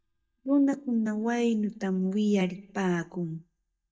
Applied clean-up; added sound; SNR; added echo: neural mask model DeepFilterNet 3.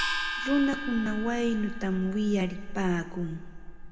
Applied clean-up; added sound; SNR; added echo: none; Gong; 5 dB; reverberation time 1.6 s.